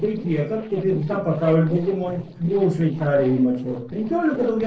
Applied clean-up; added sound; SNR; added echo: neural separator model SepFormer DNS4.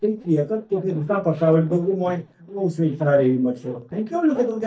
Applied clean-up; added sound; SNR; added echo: neural mask model DeepFilterNet 3.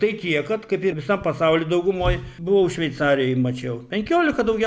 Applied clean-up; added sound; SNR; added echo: none; none; none; none.